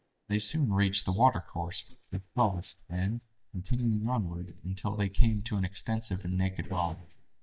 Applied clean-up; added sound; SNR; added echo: neural mask model DeepFilterNet 3.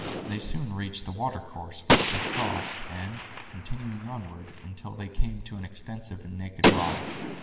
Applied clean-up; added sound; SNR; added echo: none; Gunshot, gunfire; -2 dB; reverberation time 2.2 s.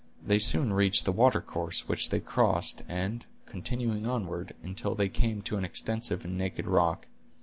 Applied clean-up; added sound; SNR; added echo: none; none; none; none.